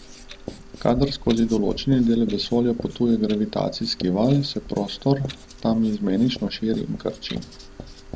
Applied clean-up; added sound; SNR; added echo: none; Writing + Clock; 15 dB; none.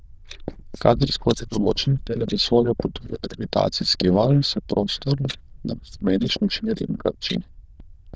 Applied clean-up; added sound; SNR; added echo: neural diffusion model UNIVERSE++.